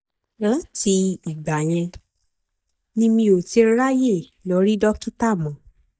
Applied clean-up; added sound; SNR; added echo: neural mask model DeepFilterNet 3.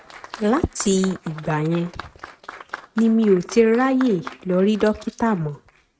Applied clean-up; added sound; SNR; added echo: neural mask model RNNoise.